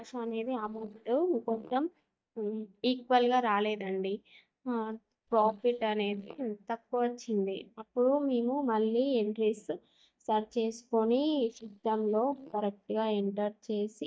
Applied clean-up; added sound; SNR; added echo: neural mask model DeepFilterNet 3.